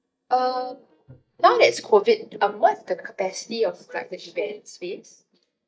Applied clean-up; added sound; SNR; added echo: neural mask model DeepFilterNet 3.